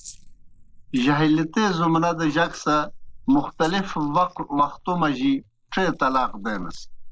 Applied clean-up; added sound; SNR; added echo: neural mask model Resemble Enhance denoiser.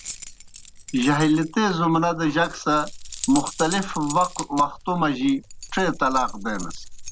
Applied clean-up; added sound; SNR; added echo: none; Keys jangling; 11 dB; none.